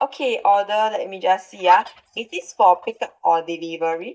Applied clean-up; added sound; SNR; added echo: neural mask model DeepFilterNet 3.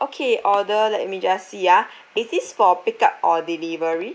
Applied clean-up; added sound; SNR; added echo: none; none; none; none.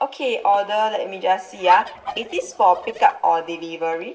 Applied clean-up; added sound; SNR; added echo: neural separator model SepFormer DNS4.